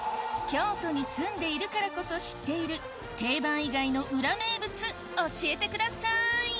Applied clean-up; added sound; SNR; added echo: none; none; none; none.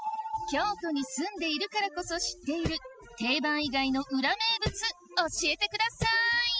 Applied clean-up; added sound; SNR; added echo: classical method spectral subtraction.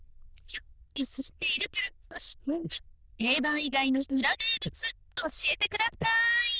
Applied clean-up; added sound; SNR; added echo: neural diffusion model UNIVERSE++.